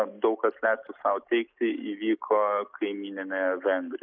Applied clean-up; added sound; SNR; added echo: neural mask model Resemble Enhance denoiser.